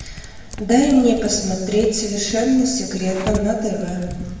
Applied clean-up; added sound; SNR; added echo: none; Typing; 14 dB; reverberation time 1.1 s.